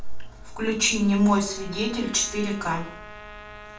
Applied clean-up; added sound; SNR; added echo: none; Trumpet; 19 dB; reverberation time 0.4 s.